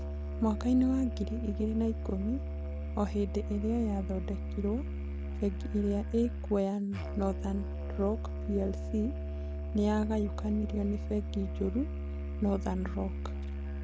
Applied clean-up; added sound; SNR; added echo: none; Musical instrument; 3 dB; none.